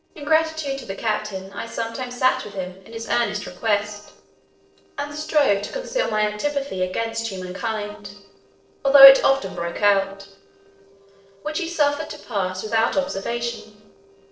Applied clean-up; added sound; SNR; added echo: neural separator model SepFormer DNS4.